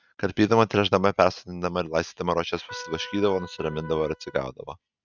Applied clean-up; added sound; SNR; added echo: neural mask model RNNoise.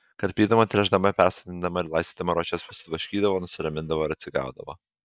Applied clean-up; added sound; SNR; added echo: neural mask model DeepFilterNet 3.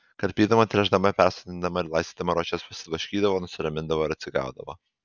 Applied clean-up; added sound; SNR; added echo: none; none; none; none.